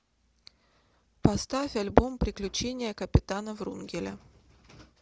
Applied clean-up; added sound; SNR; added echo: none; none; none; none.